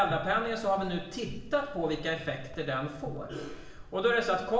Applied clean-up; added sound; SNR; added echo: none; Cricket; 15 dB; reverberation time 0.8 s.